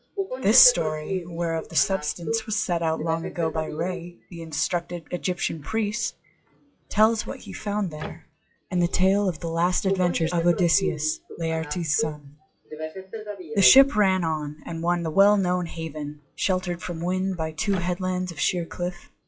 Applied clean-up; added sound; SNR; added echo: classical method log-MMSE.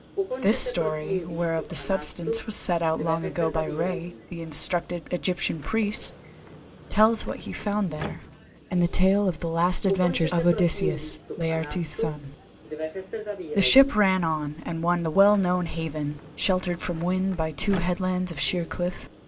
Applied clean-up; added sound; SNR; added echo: none; Subway, metro, underground; 11 dB; none.